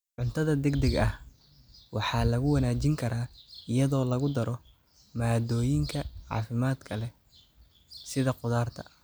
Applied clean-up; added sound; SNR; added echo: none; none; none; none.